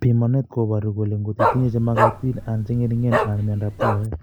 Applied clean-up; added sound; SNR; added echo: none; Bark; 2 dB; none.